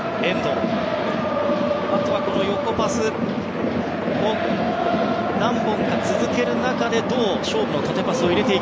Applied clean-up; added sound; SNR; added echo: none; none; none; none.